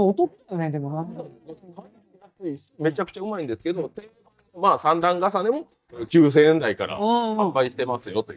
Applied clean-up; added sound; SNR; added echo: neural mask model DeepFilterNet 3.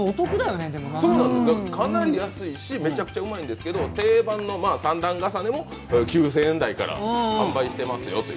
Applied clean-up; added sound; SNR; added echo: none; Bowed string instrument; 16 dB; none.